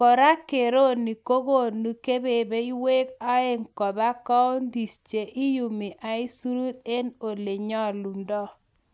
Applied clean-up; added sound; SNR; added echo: none; none; none; none.